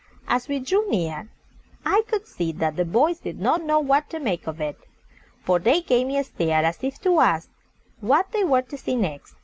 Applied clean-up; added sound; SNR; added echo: none; none; none; none.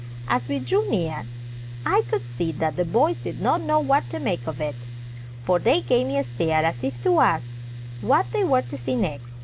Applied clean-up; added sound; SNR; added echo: none; Mechanical fan; 10 dB; none.